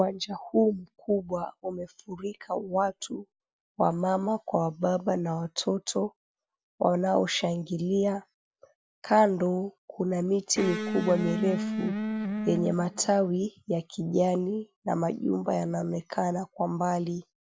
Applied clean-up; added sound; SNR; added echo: none; Electric guitar; 3 dB; none.